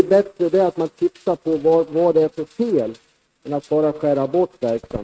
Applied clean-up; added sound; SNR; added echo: neural mask model RNNoise.